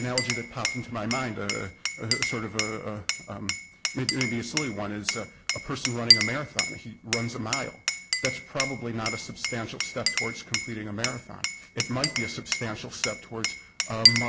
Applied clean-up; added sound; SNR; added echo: none; Glass; -3 dB; none.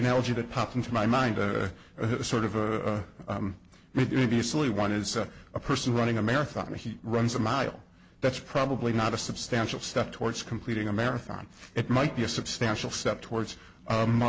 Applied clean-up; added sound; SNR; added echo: none; none; none; none.